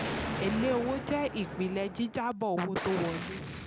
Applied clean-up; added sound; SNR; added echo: none; Explosion; 5 dB; none.